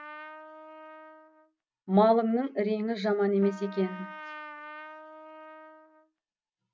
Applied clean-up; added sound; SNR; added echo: none; Trumpet; 17 dB; none.